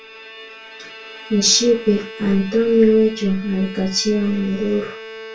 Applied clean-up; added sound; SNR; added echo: none; Bowed string instrument; 16 dB; reverberation time 0.2 s.